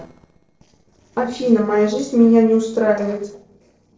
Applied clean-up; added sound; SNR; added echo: neural separator model SepFormer DNS4.